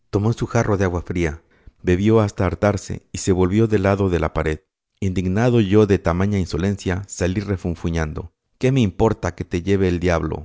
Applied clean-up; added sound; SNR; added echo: none; none; none; none.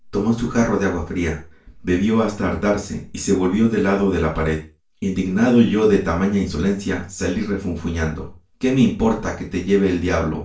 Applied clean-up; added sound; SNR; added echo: none; none; none; reverberation time 0.3 s.